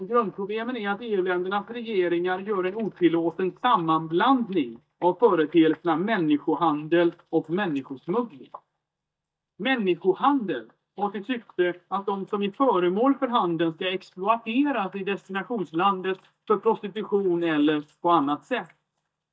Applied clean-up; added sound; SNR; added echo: neural mask model DeepFilterNet 3.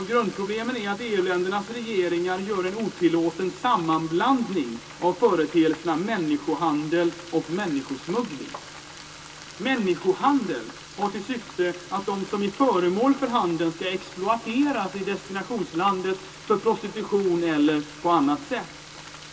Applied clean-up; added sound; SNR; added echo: none; Frying (food); 18 dB; reverberation time 0.2 s.